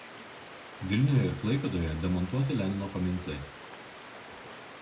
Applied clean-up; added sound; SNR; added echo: none; Stream; 14 dB; reverberation time 0.4 s.